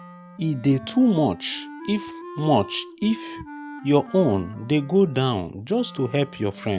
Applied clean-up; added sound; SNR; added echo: none; Wind instrument, woodwind instrument; 17 dB; none.